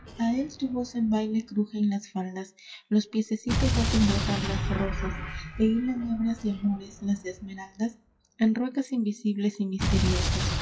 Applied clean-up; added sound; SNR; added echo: classical method WPE with log-MMSE.